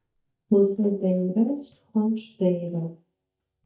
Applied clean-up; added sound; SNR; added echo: neural mask model DeepFilterNet 3.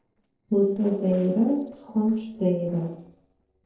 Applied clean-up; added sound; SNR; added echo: neural separator model SepFormer DNS4.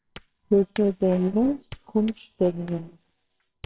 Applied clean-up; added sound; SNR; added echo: neural separator model SepFormer WHAMR!.